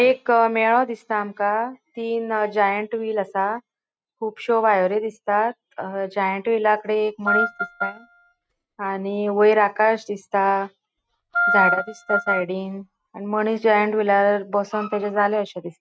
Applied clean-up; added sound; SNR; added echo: neural mask model RNNoise.